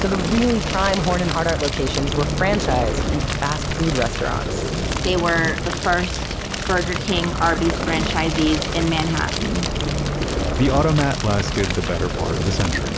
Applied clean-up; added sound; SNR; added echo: none; Fire; 0 dB; none.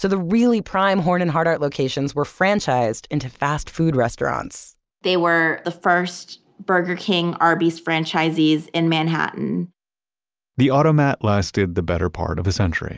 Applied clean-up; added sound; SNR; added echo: none; none; none; none.